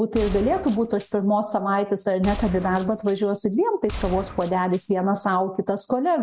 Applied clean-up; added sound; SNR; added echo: none; Gunshot, gunfire; 13 dB; none.